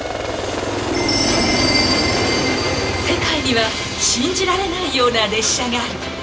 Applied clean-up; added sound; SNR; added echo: none; Aircraft; 3 dB; reverberation time 0.2 s.